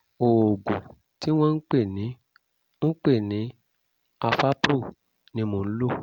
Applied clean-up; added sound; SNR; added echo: none; none; none; none.